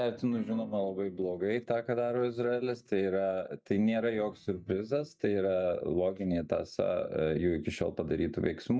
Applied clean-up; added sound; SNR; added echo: neural mask model DeepFilterNet 3.